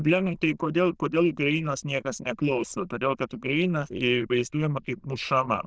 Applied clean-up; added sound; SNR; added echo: neural diffusion model UNIVERSE++.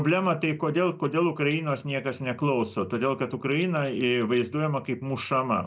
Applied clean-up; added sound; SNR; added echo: none; none; none; none.